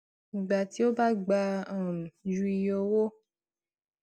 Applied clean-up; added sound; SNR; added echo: none; none; none; none.